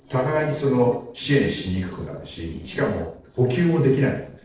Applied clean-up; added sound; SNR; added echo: neural separator model SepFormer DNS4.